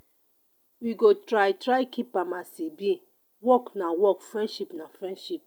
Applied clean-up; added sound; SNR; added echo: none; none; none; none.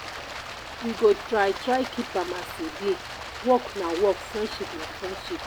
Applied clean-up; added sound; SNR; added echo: none; Stream; 9 dB; none.